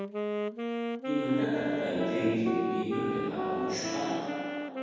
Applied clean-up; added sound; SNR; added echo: none; Wind instrument, woodwind instrument; 2 dB; reverberation time 2.1 s.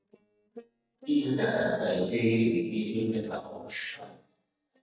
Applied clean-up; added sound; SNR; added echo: neural mask model DeepFilterNet 3.